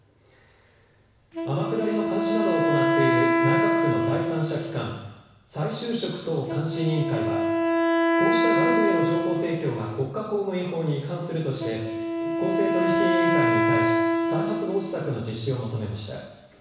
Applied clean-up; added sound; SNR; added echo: none; Wind instrument, woodwind instrument; -3 dB; reverberation time 1.1 s.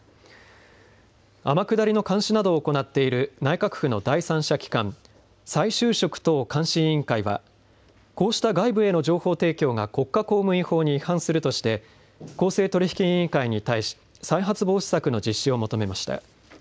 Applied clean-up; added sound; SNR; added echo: none; none; none; none.